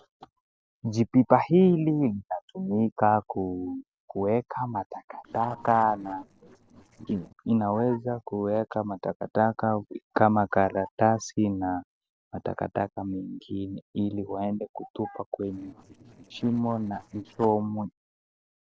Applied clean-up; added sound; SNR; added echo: neural separator model SepFormer DNS4.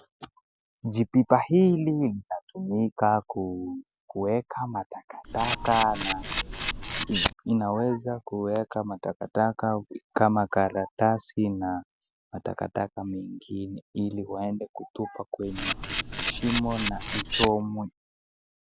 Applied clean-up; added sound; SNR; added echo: none; Camera; 0 dB; none.